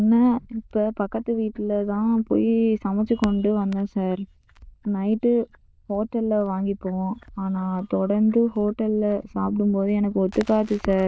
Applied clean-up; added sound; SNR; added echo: neural diffusion model UNIVERSE++.